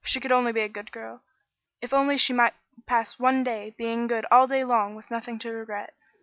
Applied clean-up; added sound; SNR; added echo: none; none; none; none.